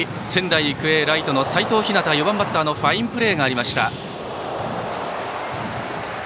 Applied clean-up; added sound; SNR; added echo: none; none; none; none.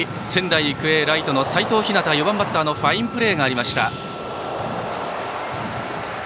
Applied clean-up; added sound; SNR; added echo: none; Wind instrument, woodwind instrument; 20 dB; none.